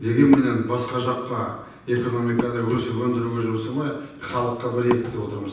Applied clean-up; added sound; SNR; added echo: none; Wood; 14 dB; reverberation time 0.9 s.